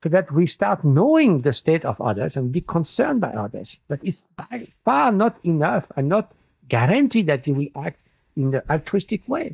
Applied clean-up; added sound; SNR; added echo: neural mask model DeepFilterNet 3.